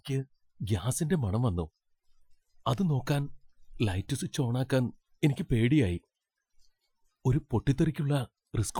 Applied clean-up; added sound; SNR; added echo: classical method Wiener filter.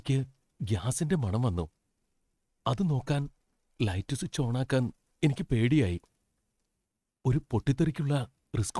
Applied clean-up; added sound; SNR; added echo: neural mask model RNNoise.